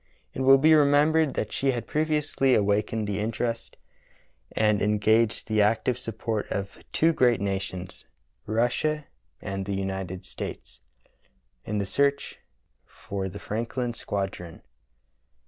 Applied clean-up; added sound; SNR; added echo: none; none; none; none.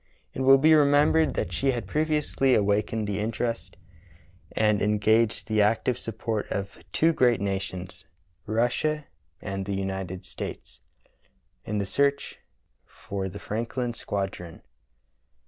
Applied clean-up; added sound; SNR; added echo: none; Boom; 18 dB; none.